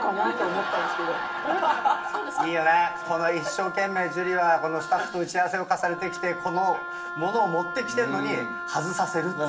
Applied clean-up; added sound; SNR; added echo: none; Wind instrument, woodwind instrument; 9 dB; reverberation time 0.7 s.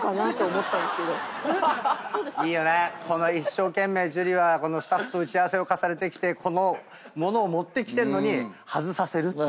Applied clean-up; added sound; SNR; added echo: none; none; none; none.